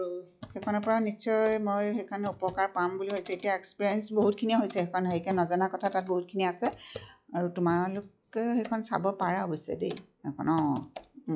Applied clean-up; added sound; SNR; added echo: classical method log-MMSE.